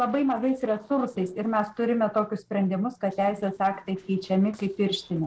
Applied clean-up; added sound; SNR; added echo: neural separator model SepFormer DNS4.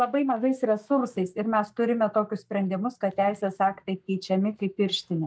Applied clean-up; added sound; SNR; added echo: neural mask model DeepFilterNet 3.